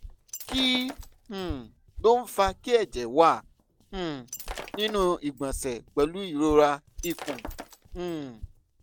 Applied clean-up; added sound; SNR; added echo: none; Walk, footsteps + Shatter; 14 dB; none.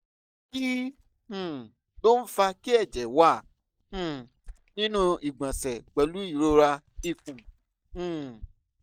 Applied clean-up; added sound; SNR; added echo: neural mask model DeepFilterNet 3.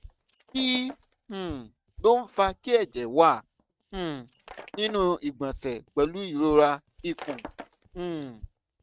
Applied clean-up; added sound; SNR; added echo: neural mask model RNNoise.